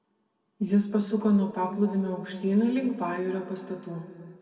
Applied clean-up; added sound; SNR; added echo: none; none; none; reverberation time 2.3 s.